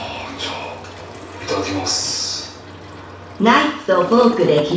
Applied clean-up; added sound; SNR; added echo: none; Toilet flush; 16 dB; reverberation time 0.6 s.